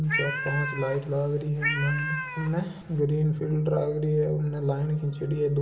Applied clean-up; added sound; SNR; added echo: none; Cat; 6 dB; reverberation time 2.4 s.